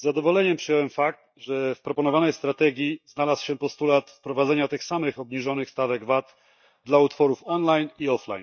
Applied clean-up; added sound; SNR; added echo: neural mask model DeepFilterNet 3.